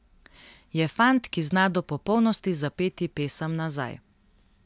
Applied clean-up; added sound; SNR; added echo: none; none; none; none.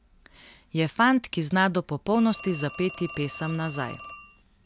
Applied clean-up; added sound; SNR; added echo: none; Telephone; 18 dB; none.